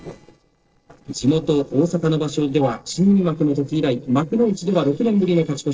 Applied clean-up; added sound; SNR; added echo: neural separator model SepFormer DNS4.